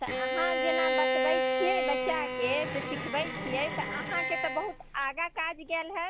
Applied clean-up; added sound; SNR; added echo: none; Bowed string instrument; -2 dB; none.